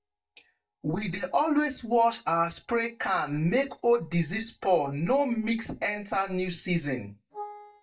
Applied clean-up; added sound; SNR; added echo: neural mask model DeepFilterNet 3.